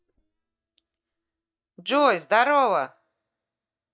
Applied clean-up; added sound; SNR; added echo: neural mask model DeepFilterNet 3.